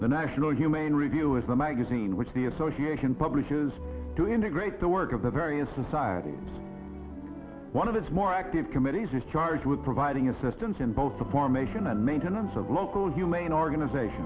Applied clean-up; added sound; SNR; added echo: none; none; none; none.